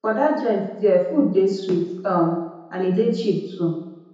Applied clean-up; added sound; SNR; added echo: none; none; none; reverberation time 0.9 s.